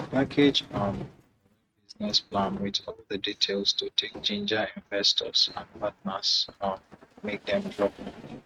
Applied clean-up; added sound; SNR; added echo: neural mask model RNNoise.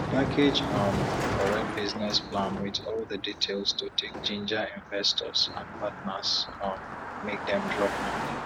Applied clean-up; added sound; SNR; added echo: none; Car passing by; 4 dB; none.